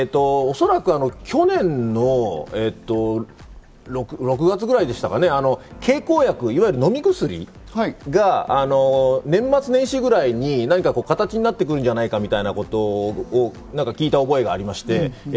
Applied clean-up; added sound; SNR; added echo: none; none; none; none.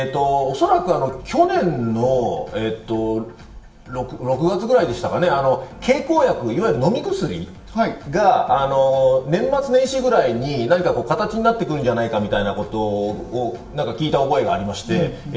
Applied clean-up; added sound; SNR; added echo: none; none; none; reverberation time 0.6 s.